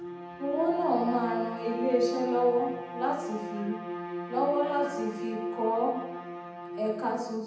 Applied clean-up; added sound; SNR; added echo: none; Bowed string instrument; 6 dB; reverberation time 0.8 s.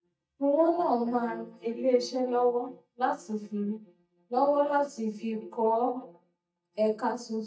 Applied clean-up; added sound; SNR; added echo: neural mask model DeepFilterNet 3.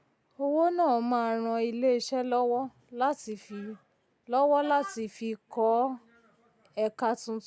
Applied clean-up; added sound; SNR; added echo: none; none; none; none.